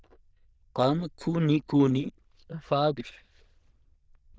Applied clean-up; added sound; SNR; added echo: neural diffusion model UNIVERSE++.